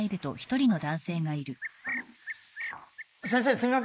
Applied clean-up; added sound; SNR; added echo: neural mask model Resemble Enhance denoiser.